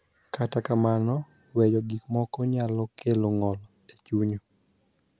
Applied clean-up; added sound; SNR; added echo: none; none; none; none.